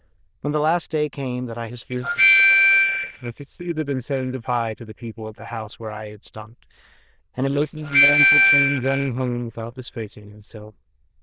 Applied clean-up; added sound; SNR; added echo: neural diffusion model UNIVERSE++.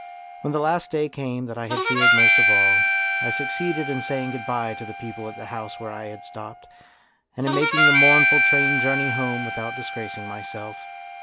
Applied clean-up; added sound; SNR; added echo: none; Harmonica; -5 dB; none.